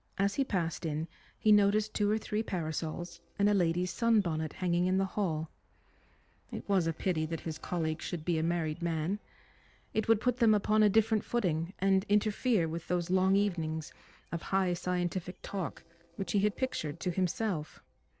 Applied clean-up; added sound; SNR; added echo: neural separator model SepFormer DNS4.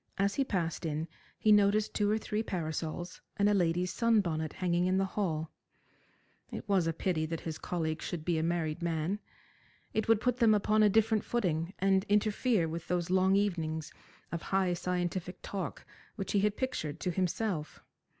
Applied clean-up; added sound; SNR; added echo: none; none; none; none.